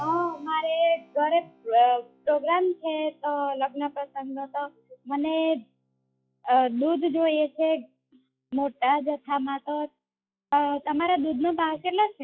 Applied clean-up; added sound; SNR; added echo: classical method log-MMSE.